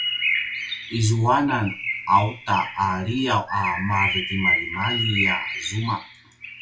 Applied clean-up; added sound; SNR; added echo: none; Bird; 3 dB; reverberation time 0.2 s.